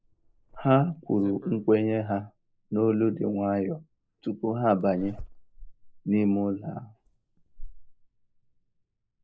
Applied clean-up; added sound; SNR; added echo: neural mask model Resemble Enhance denoiser.